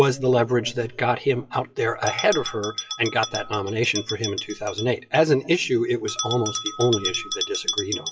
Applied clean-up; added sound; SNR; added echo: classical method WPE with log-MMSE.